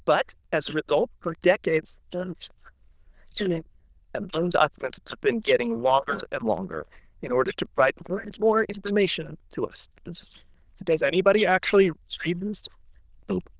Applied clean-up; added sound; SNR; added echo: neural diffusion model UNIVERSE++.